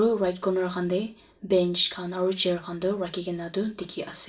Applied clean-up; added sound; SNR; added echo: none; none; none; reverberation time 0.3 s.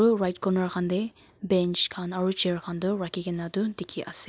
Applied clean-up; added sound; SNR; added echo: none; none; none; none.